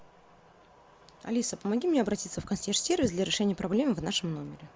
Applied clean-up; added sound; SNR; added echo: none; none; none; none.